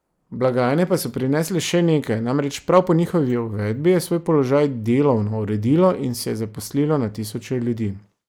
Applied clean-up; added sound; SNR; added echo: neural mask model Resemble Enhance denoiser.